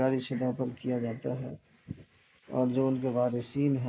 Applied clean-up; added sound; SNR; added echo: neural mask model Resemble Enhance denoiser.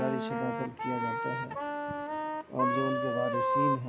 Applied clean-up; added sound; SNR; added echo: none; Wind instrument, woodwind instrument; -3 dB; none.